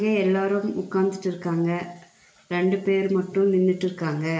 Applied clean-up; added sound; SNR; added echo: none; none; none; none.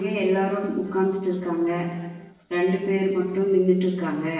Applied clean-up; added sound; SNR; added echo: neural separator model SepFormer DNS4.